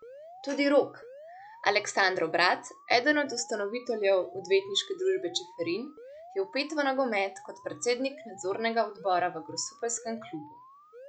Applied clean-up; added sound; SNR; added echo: none; Alarm; 19 dB; none.